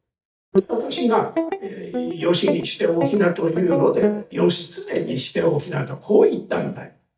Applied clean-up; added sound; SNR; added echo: neural mask model DeepFilterNet 3.